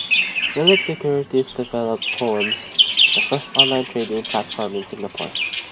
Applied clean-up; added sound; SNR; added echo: none; Bird vocalization, bird call, bird song; -2 dB; none.